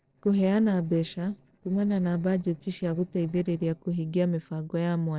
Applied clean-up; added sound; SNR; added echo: neural separator model SepFormer DNS4.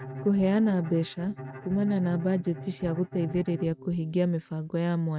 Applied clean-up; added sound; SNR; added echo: neural mask model RNNoise.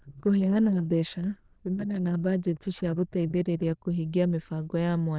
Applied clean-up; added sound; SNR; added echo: neural diffusion model UNIVERSE++.